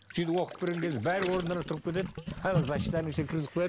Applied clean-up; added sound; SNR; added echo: none; Gurgling; 6 dB; none.